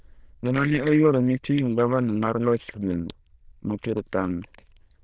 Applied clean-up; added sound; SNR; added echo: neural diffusion model UNIVERSE++.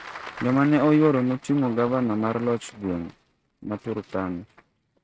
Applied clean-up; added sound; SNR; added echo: neural mask model RNNoise.